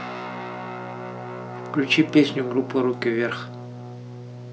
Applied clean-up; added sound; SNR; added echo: none; Guitar; 9 dB; none.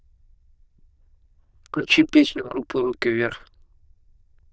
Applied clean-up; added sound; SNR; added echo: neural diffusion model UNIVERSE++.